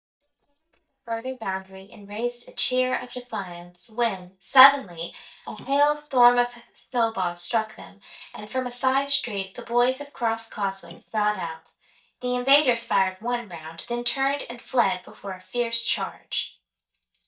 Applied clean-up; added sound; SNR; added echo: neural mask model DeepFilterNet 3.